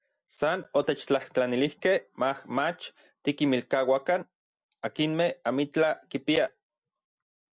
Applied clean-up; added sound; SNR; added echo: none; none; none; none.